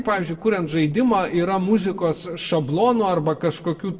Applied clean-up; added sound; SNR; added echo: neural separator model SepFormer DNS4.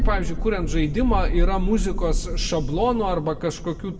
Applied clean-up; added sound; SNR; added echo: none; Thunder; -1 dB; reverberation time 1.0 s.